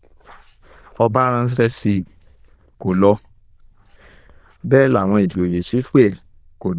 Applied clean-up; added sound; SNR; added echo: neural diffusion model UNIVERSE++.